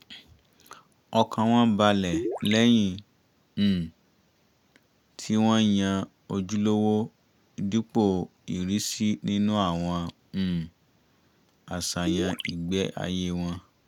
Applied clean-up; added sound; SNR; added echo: none; Gurgling; 4 dB; none.